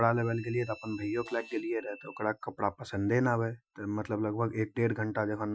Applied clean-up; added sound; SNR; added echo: classical method Wiener filter.